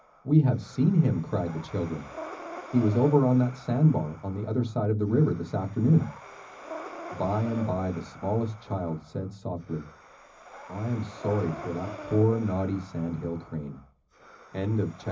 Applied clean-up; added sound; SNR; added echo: none; Breathing; 16 dB; reverberation time 0.4 s.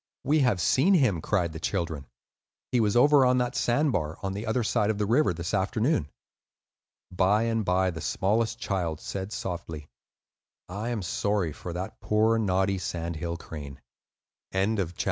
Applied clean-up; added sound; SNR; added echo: none; none; none; none.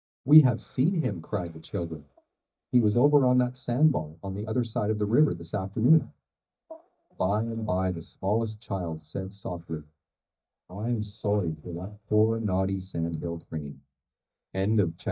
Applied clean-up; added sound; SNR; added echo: neural mask model DeepFilterNet 3.